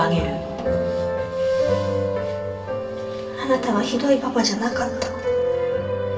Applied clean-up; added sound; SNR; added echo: none; Snare drum; 18 dB; reverberation time 2.5 s.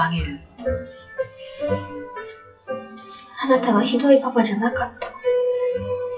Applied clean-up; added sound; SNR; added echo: classical method WPE with log-MMSE.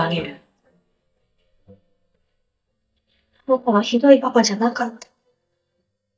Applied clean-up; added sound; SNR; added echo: neural mask model DeepFilterNet 3.